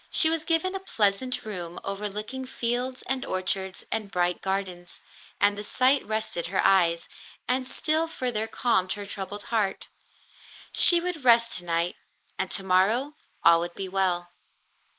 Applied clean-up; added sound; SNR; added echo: neural mask model Resemble Enhance denoiser.